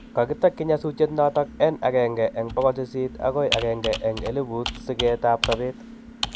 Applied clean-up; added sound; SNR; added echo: none; Computer keyboard; 11 dB; none.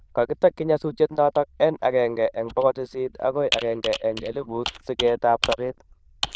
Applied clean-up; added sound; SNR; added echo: neural diffusion model UNIVERSE++.